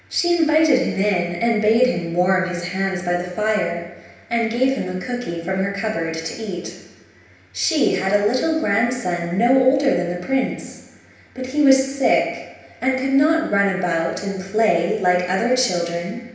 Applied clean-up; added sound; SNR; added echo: none; none; none; reverberation time 0.9 s.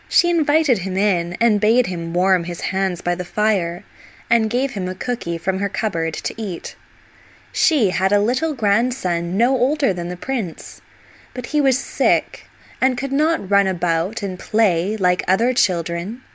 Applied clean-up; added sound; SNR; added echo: none; none; none; none.